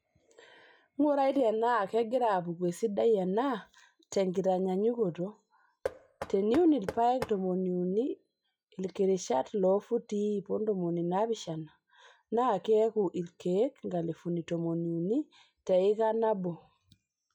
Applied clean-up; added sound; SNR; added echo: classical method log-MMSE.